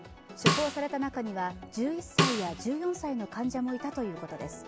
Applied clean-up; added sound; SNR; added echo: none; Snare drum; 0 dB; none.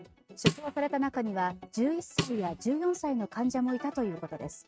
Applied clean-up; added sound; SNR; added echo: neural mask model RNNoise.